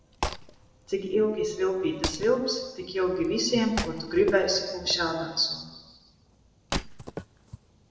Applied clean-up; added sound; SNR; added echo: none; Wood; 10 dB; reverberation time 1.2 s.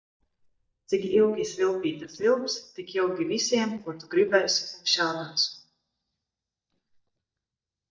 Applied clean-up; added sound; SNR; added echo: neural mask model DeepFilterNet 3.